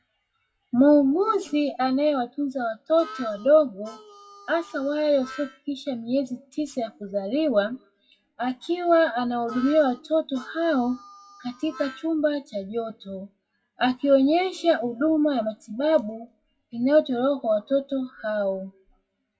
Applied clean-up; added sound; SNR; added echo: classical method WPE with log-MMSE.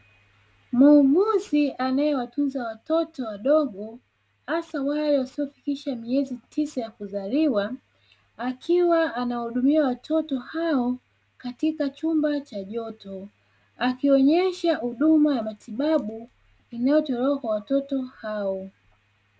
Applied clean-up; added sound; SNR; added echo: none; none; none; none.